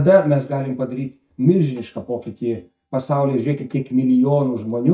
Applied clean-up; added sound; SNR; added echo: neural mask model DeepFilterNet 3.